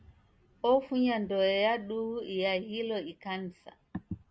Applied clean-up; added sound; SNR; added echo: none; none; none; none.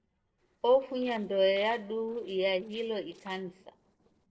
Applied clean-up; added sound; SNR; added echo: neural separator model SepFormer DNS4.